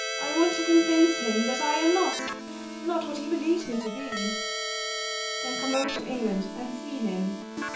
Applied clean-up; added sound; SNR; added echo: none; Keyboard (musical); 5 dB; reverberation time 0.7 s.